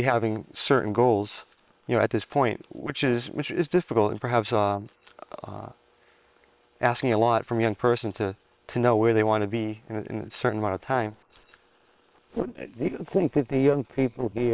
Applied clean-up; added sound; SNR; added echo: neural separator model SepFormer WHAM!.